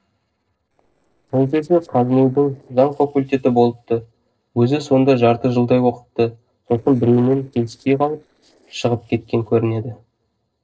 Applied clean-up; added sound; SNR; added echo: neural separator model SepFormer DNS4.